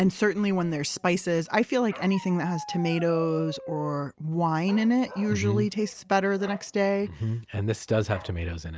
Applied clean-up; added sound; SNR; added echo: none; Bark; 18 dB; none.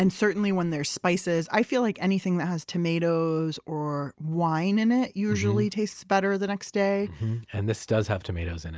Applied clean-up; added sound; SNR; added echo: none; none; none; none.